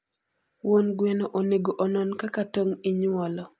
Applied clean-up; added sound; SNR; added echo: none; none; none; none.